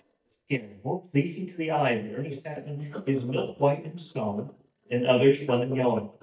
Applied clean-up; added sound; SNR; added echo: neural mask model DeepFilterNet 3.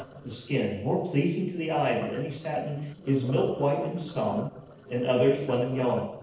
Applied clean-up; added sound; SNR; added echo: neural separator model SepFormer DNS4.